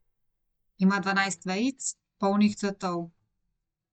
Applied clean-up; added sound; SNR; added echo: neural mask model DeepFilterNet 3.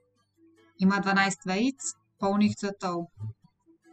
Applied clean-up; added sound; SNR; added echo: classical method spectral subtraction.